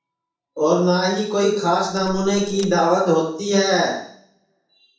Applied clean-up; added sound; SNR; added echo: none; Door; 18 dB; reverberation time 0.7 s.